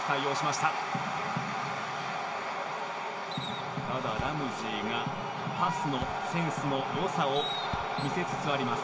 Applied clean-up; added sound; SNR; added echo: none; Raindrop / Drip; 16 dB; reverberation time 0.5 s.